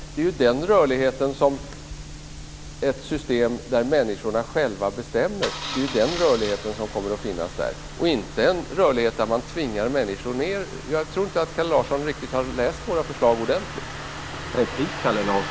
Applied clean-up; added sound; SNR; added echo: none; Engine starting; 14 dB; none.